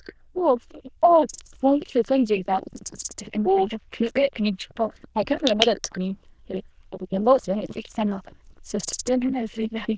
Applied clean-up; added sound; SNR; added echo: neural diffusion model UNIVERSE++.